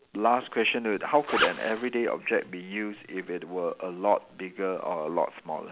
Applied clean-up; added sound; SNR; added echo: none; Zipper (clothing); 1 dB; none.